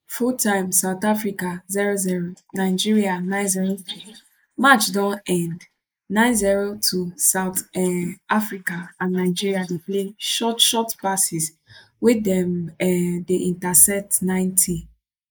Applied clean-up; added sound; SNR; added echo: neural mask model Resemble Enhance denoiser.